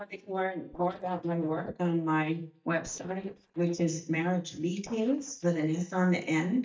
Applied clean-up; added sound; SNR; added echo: neural mask model DeepFilterNet 3.